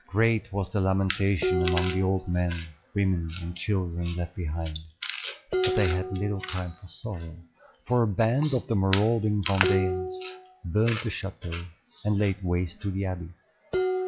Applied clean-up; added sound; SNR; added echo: classical method log-MMSE.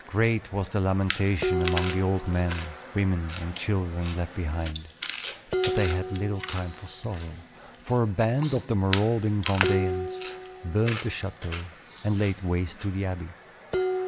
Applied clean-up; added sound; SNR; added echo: none; Dishes, pots, and pans + Chewing, mastication; 6 dB; none.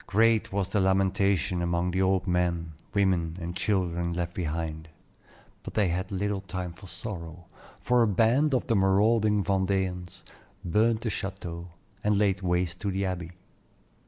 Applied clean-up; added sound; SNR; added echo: none; none; none; none.